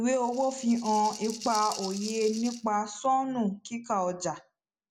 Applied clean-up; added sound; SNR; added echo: none; Rattle (instrument); 12 dB; none.